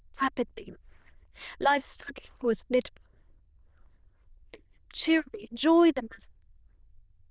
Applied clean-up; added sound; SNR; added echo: neural diffusion model UNIVERSE++.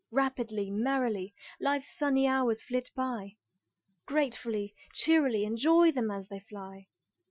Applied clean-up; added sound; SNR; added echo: classical method Wiener filter.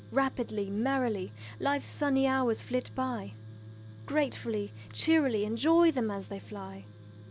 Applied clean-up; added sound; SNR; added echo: none; Tools; 16 dB; none.